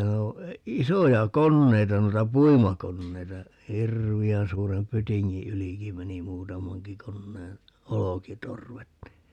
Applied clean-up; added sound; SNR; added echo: none; none; none; none.